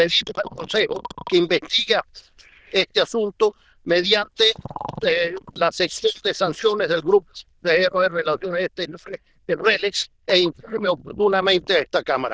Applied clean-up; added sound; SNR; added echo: neural diffusion model UNIVERSE++.